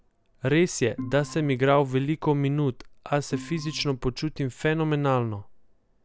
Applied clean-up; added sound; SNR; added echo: none; Organ; 15 dB; none.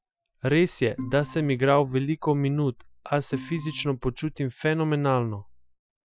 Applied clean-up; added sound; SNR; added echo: classical method Wiener filter.